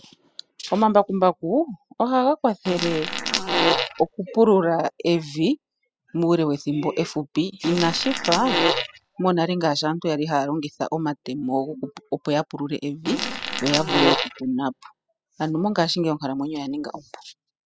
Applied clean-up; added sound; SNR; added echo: classical method spectral subtraction.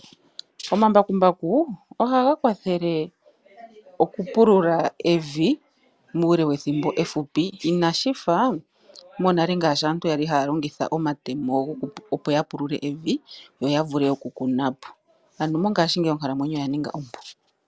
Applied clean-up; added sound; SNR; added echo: none; none; none; none.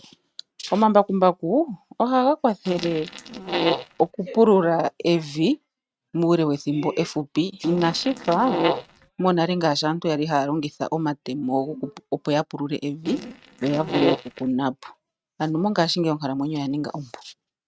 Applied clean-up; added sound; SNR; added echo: neural mask model RNNoise.